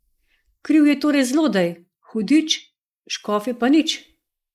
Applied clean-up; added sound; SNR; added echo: neural mask model Resemble Enhance denoiser.